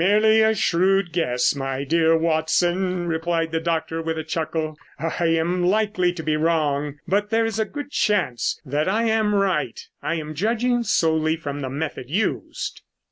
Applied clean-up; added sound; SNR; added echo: none; none; none; none.